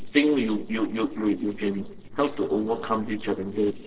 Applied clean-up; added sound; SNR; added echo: neural separator model SepFormer DNS4.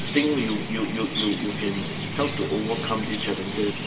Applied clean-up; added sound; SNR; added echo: none; Chirp, tweet; 4 dB; reverberation time 2.0 s.